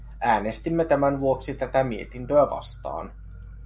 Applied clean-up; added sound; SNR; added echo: none; Growling; 16 dB; none.